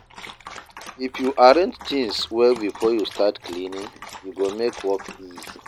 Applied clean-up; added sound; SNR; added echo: none; Dog; 17 dB; none.